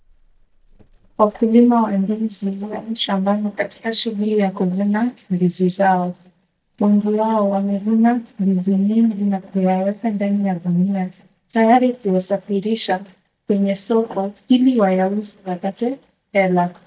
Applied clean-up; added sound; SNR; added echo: neural mask model DeepFilterNet 3.